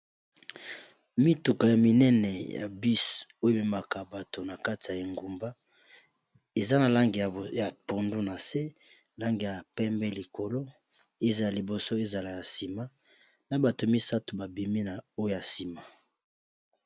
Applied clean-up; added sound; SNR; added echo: none; none; none; none.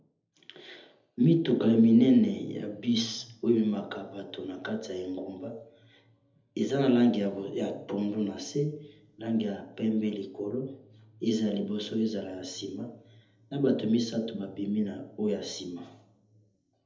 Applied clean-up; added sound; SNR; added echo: none; none; none; reverberation time 0.8 s.